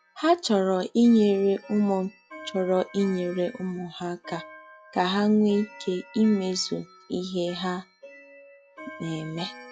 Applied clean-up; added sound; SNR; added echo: classical method log-MMSE.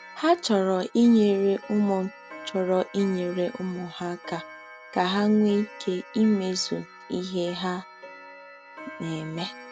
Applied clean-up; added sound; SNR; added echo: none; Clock; 18 dB; none.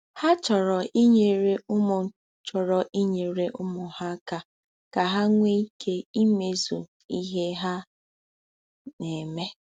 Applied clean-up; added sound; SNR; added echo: none; none; none; none.